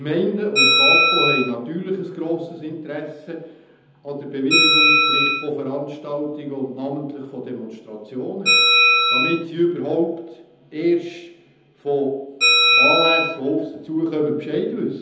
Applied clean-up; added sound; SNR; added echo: none; Bell; -3 dB; reverberation time 0.8 s.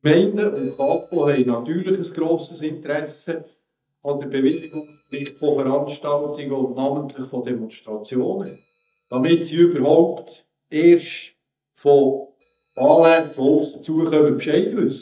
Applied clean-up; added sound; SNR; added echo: neural mask model DeepFilterNet 3.